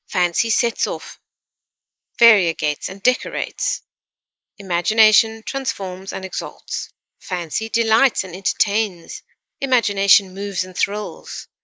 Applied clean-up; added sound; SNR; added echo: neural mask model Resemble Enhance denoiser.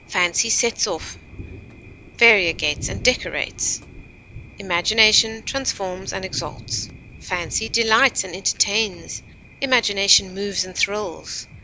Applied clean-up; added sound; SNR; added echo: none; Thunder; 16 dB; none.